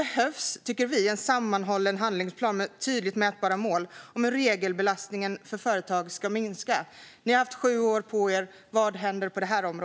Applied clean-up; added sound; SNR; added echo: none; none; none; none.